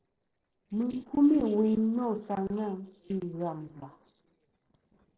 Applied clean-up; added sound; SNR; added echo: neural separator model SepFormer DNS4.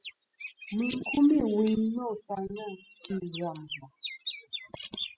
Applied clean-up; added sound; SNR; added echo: classical method spectral subtraction.